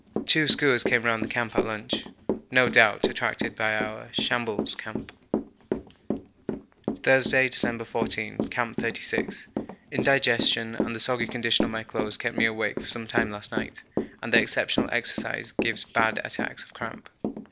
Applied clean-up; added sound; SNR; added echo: none; Walk, footsteps / Run; 6 dB; none.